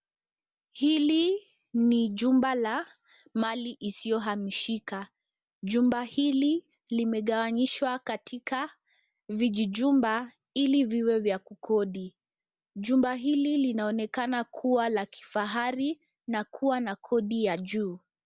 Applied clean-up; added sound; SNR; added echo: none; none; none; none.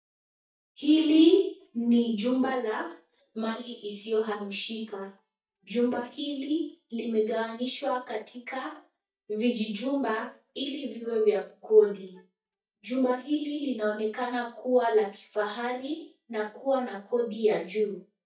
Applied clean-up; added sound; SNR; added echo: neural mask model DeepFilterNet 3.